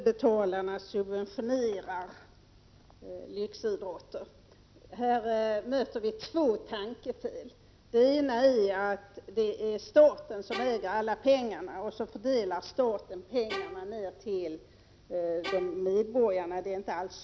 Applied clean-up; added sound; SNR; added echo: none; Bowed string instrument; 14 dB; none.